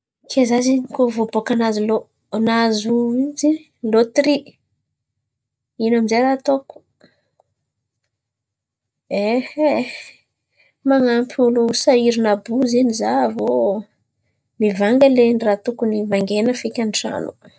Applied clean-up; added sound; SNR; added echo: none; none; none; none.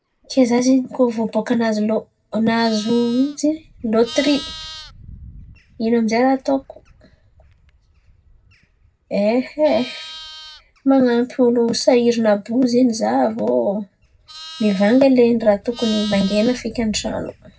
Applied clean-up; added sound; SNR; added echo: none; Livestock, farm animals, working animals; 20 dB; reverberation time 0.4 s.